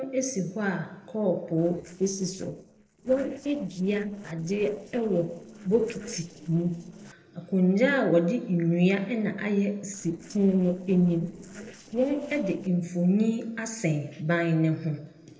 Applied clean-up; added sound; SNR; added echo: neural separator model SepFormer DNS4.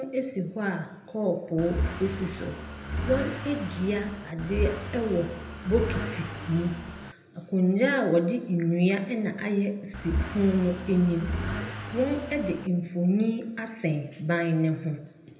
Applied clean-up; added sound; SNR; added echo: none; Accelerating, revving, vroom / Car; 5 dB; reverberation time 0.7 s.